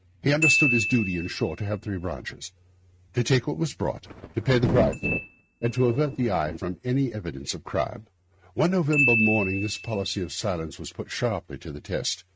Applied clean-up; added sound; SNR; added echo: neural mask model RNNoise.